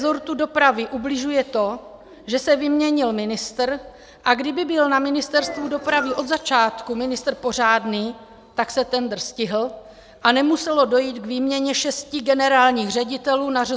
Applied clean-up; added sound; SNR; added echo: none; Engine; 12 dB; none.